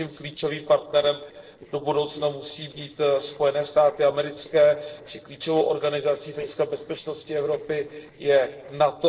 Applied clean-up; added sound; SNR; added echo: neural separator model SepFormer DNS4.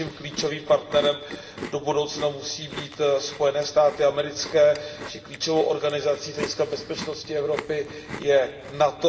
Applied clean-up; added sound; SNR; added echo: none; Chewing, mastication; 15 dB; reverberation time 2.4 s.